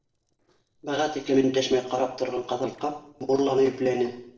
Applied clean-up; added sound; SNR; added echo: neural separator model SepFormer DNS4.